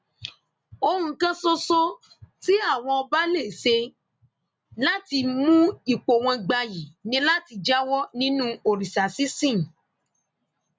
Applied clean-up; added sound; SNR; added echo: none; none; none; none.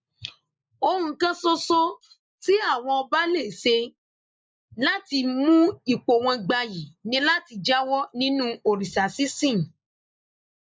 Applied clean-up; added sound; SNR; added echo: neural mask model Resemble Enhance denoiser.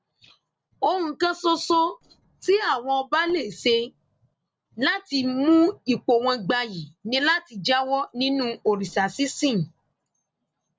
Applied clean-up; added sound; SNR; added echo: neural separator model SepFormer DNS4.